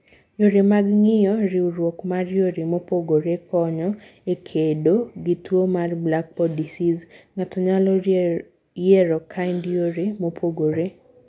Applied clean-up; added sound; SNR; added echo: none; none; none; none.